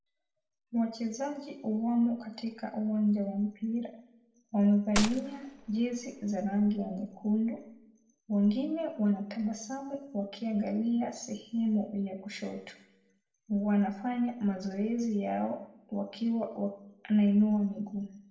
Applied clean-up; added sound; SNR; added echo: none; Gunshot, gunfire; 8 dB; reverberation time 0.6 s.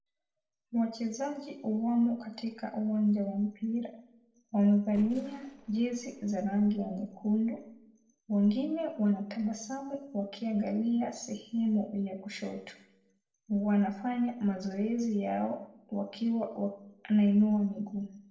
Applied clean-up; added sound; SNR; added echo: neural separator model SepFormer DNS4.